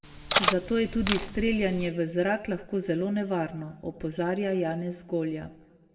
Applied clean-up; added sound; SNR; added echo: none; Cutlery, silverware; 2 dB; reverberation time 1.1 s.